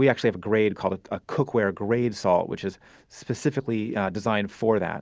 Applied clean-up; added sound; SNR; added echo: none; none; none; none.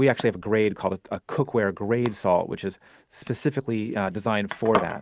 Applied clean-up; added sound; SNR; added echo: neural mask model RNNoise.